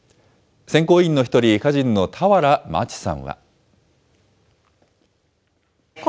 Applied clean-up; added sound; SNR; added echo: none; none; none; none.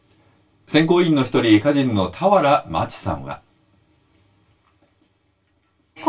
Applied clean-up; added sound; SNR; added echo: none; none; none; reverberation time 0.2 s.